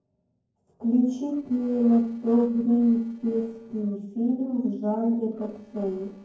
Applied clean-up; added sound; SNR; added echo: neural separator model SepFormer DNS4.